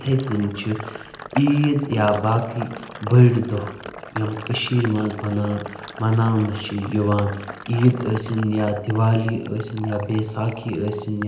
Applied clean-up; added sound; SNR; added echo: none; Sink (filling or washing); 14 dB; reverberation time 0.8 s.